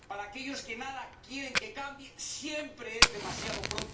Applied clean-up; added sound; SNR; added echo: none; Fire; -5 dB; reverberation time 0.4 s.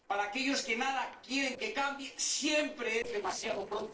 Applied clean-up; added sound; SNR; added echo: neural separator model SepFormer DNS4.